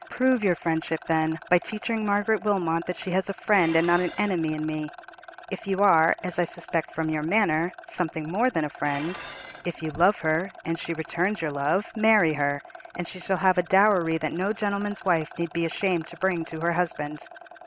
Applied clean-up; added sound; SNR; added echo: none; Rattle + Dishes, pots, and pans; 18 dB; none.